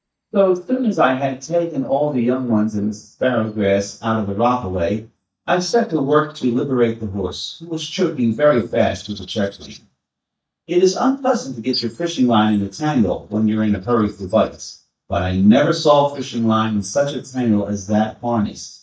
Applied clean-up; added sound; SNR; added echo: neural mask model DeepFilterNet 3.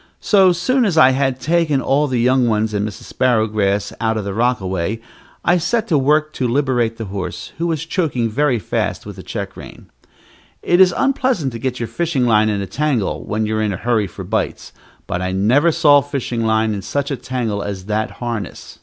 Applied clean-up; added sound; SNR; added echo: none; none; none; none.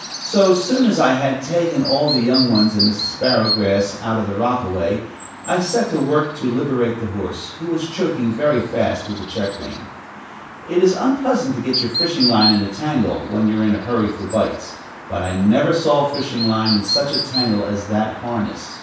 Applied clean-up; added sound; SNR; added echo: none; Chirp, tweet; 9 dB; reverberation time 0.7 s.